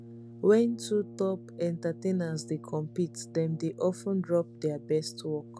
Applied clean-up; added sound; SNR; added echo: none; Brass instrument; 16 dB; none.